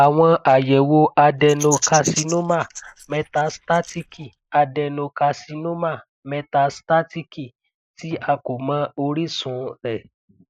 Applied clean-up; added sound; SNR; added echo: neural mask model Resemble Enhance denoiser.